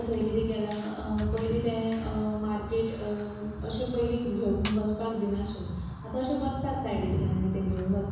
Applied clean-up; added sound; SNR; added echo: none; Fire; 16 dB; reverberation time 1.1 s.